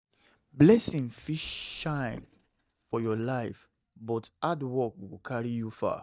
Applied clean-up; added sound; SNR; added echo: neural mask model DeepFilterNet 3.